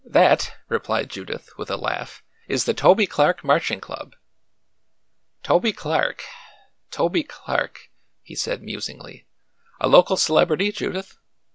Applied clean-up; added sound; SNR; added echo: none; none; none; none.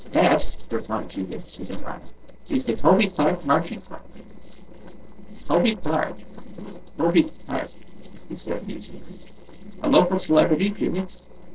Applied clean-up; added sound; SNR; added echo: neural separator model SepFormer DNS4.